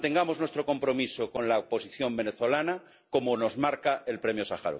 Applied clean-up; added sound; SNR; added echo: none; none; none; none.